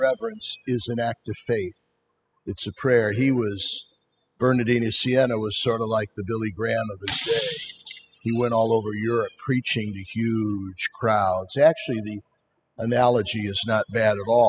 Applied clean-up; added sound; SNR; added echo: classical method spectral subtraction.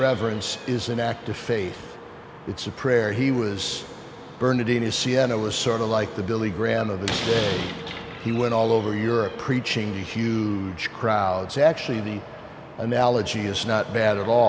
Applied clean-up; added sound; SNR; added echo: none; Slam; 14 dB; none.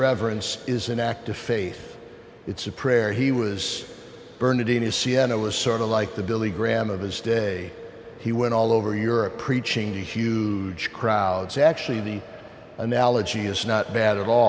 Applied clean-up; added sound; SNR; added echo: none; none; none; none.